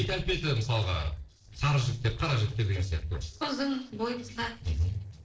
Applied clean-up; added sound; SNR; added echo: neural separator model SepFormer DNS4.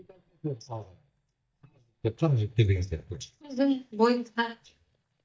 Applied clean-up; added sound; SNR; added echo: neural mask model DeepFilterNet 3.